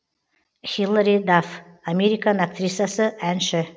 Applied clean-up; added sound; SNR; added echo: none; none; none; none.